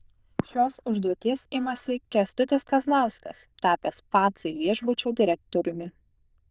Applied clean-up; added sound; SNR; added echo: neural diffusion model UNIVERSE++.